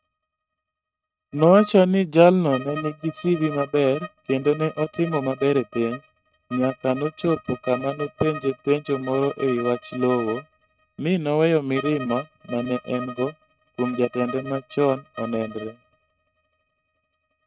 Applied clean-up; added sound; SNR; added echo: neural mask model RNNoise.